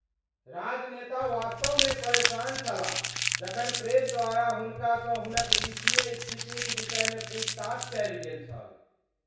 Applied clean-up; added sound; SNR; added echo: none; Crumpling, crinkling; -1 dB; reverberation time 0.7 s.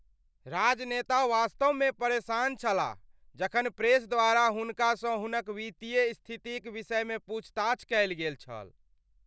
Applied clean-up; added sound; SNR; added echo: none; none; none; none.